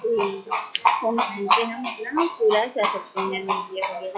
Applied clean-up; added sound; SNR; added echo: classical method log-MMSE.